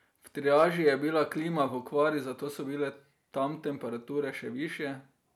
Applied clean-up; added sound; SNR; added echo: none; none; none; none.